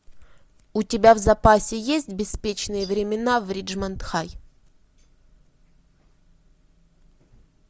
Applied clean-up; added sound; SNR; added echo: none; none; none; none.